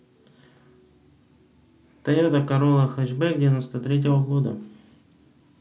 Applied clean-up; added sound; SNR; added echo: none; none; none; none.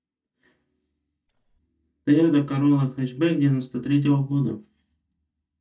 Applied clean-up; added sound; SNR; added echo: neural mask model DeepFilterNet 3.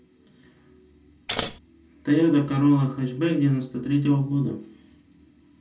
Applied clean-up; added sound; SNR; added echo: none; Scissors; -5 dB; reverberation time 0.2 s.